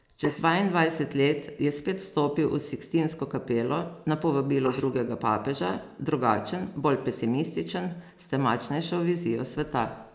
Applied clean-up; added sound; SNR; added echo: neural mask model Resemble Enhance denoiser.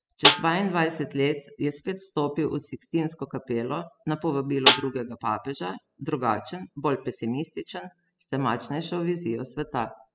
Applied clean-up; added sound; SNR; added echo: classical method spectral subtraction.